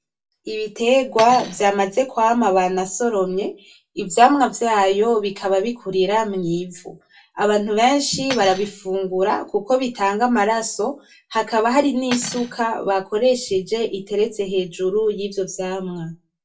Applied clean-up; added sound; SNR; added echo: none; Cutlery, silverware; 16 dB; reverberation time 0.2 s.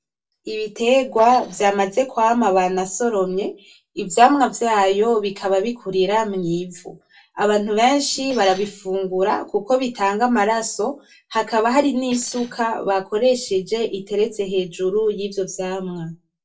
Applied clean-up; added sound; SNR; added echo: neural separator model SepFormer DNS4.